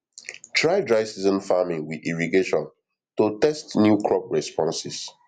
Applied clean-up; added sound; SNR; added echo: none; none; none; none.